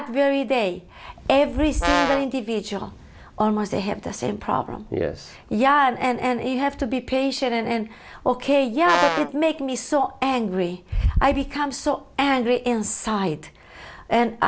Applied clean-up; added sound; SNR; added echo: none; Brass instrument; 2 dB; none.